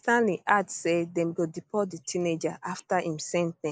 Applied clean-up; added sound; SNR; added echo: neural mask model Resemble Enhance denoiser.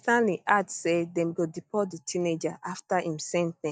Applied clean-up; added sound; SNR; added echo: neural mask model DeepFilterNet 3.